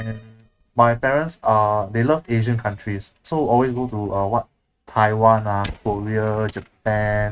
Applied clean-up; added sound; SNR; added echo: neural mask model RNNoise.